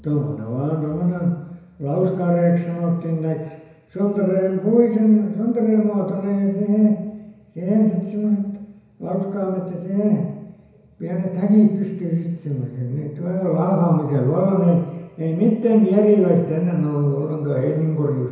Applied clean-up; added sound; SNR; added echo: none; none; none; reverberation time 1.0 s.